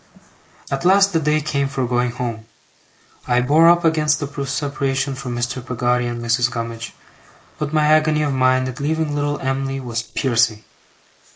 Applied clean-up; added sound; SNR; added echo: neural mask model Resemble Enhance denoiser.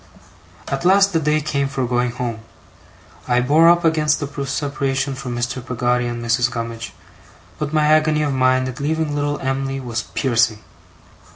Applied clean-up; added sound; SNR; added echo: none; none; none; none.